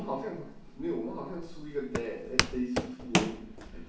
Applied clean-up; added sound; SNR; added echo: none; Walk, footsteps; -1 dB; reverberation time 0.7 s.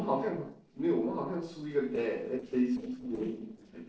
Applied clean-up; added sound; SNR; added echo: neural separator model SepFormer DNS4.